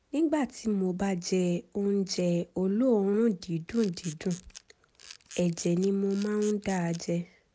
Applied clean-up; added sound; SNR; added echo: none; Camera; 20 dB; none.